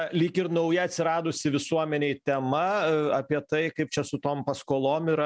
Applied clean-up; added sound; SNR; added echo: none; none; none; none.